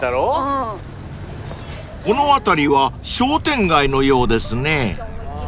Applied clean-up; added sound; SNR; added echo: none; Motor vehicle (road); 10 dB; none.